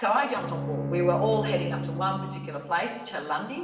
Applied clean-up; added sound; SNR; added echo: none; Bowed string instrument; 5 dB; reverberation time 0.9 s.